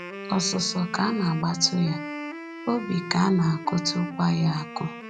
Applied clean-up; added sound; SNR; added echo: none; Wind instrument, woodwind instrument; 11 dB; none.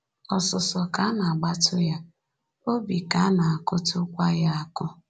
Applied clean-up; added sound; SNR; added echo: none; none; none; none.